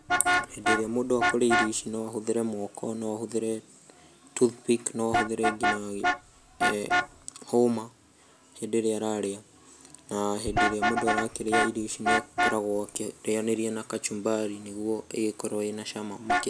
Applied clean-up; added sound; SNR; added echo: none; Vehicle horn, car horn, honking; 2 dB; none.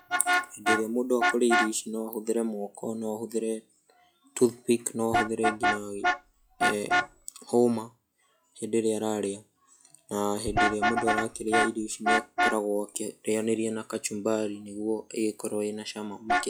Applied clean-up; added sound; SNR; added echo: classical method log-MMSE.